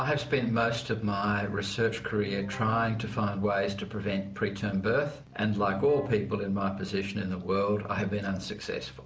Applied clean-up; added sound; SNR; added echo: none; Keyboard (musical); 18 dB; none.